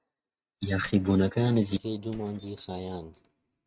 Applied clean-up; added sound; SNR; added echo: neural mask model RNNoise.